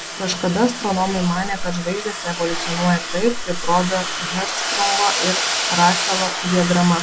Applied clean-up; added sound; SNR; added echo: none; Domestic sounds, home sounds; 3 dB; none.